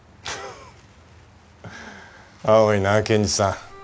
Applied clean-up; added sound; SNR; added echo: none; none; none; none.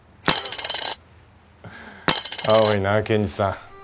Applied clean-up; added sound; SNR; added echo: none; Coin (dropping); -1 dB; none.